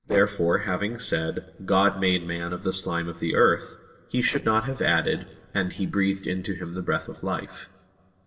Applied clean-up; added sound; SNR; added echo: neural separator model SepFormer DNS4.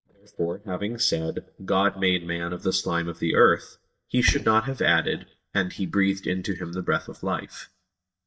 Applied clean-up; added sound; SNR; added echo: neural mask model DeepFilterNet 3.